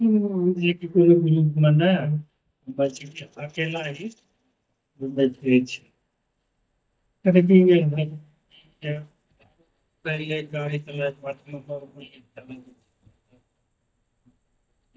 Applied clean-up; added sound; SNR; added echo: neural mask model DeepFilterNet 3.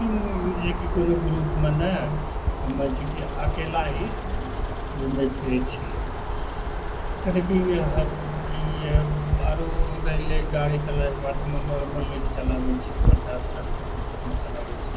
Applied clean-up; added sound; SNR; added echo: none; Cricket; -2 dB; reverberation time 0.3 s.